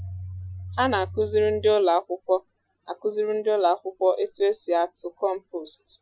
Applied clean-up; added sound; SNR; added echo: classical method Wiener filter.